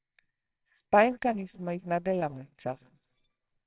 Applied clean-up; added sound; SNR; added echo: neural separator model SepFormer WHAMR!.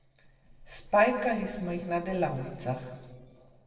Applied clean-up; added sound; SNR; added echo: neural separator model SepFormer DNS4.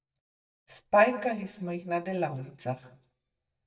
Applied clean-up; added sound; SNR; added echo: neural mask model DeepFilterNet 3.